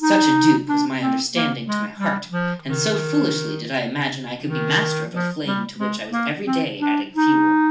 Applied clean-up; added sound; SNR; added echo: none; Wind instrument, woodwind instrument; -4 dB; reverberation time 0.4 s.